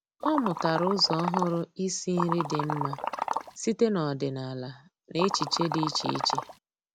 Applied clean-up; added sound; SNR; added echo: none; Liquid; 3 dB; none.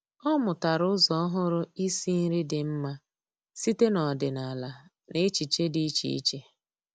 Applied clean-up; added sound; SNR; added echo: none; none; none; none.